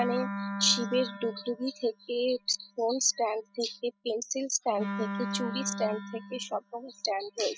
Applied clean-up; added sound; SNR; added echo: classical method spectral subtraction.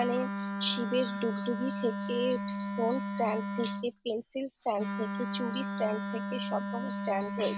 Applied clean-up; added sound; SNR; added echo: none; Wind instrument, woodwind instrument; 3 dB; none.